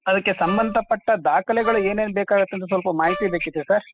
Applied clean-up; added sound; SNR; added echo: classical method spectral subtraction.